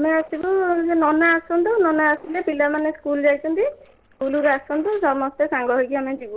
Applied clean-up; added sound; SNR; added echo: neural separator model SepFormer DNS4.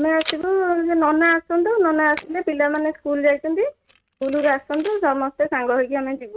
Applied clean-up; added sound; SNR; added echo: neural mask model RNNoise.